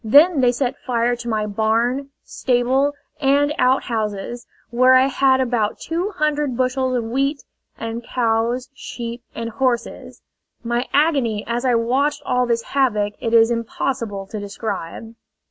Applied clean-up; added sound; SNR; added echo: none; none; none; none.